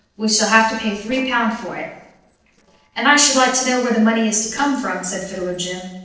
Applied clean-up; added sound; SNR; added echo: neural separator model SepFormer DNS4.